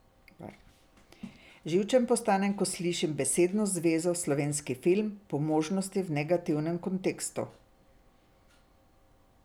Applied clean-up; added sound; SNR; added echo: none; none; none; none.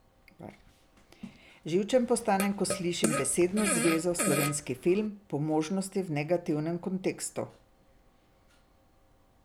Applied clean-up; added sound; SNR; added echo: none; Fart; 3 dB; none.